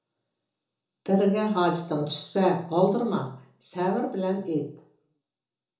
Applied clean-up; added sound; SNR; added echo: none; none; none; reverberation time 0.6 s.